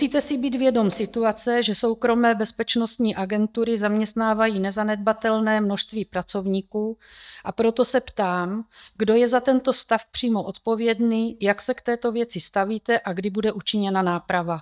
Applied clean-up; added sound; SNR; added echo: neural mask model DeepFilterNet 3.